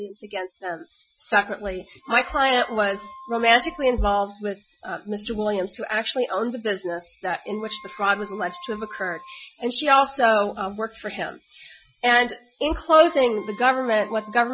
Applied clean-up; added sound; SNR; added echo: classical method Wiener filter.